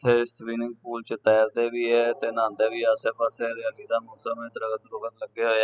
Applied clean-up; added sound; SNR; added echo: classical method spectral subtraction.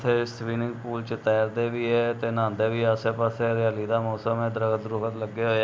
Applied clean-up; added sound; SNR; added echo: none; none; none; none.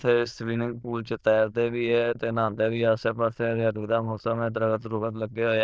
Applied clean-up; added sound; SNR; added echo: neural diffusion model UNIVERSE++.